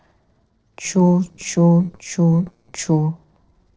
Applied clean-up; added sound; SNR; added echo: neural separator model SepFormer DNS4.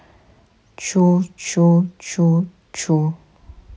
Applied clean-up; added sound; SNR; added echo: none; none; none; none.